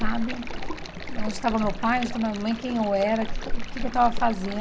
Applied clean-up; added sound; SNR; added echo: none; Stream; 1 dB; none.